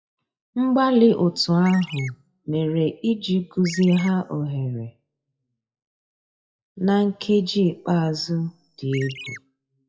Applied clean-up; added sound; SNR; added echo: classical method WPE with log-MMSE.